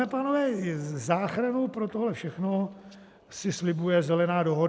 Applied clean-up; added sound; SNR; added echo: none; none; none; none.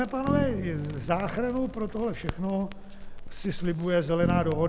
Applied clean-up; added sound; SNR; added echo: none; Crackle + Bass guitar; 5 dB; none.